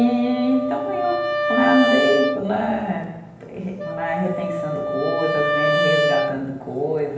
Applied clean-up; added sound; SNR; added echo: none; Wind instrument, woodwind instrument; 0 dB; reverberation time 0.9 s.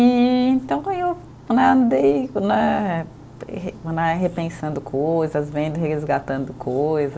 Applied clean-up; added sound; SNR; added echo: none; none; none; none.